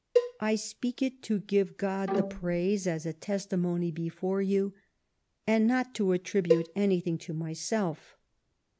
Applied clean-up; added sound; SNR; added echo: none; Bowed string instrument + Cowbell; 3 dB; none.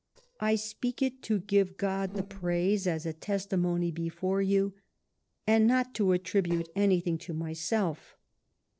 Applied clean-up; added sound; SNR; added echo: neural separator model SepFormer DNS4.